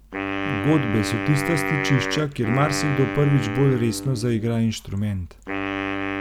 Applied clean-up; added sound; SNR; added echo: none; Wind instrument, woodwind instrument; 5 dB; none.